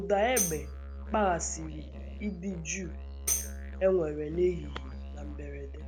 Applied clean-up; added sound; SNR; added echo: none; Musical instrument + Tambourine; 5 dB; none.